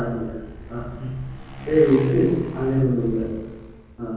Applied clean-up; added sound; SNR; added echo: none; Motorcycle; 15 dB; reverberation time 1.3 s.